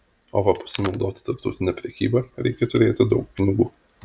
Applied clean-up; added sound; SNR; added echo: none; none; none; none.